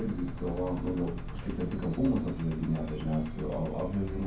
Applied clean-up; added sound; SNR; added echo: none; Engine; 6 dB; reverberation time 0.6 s.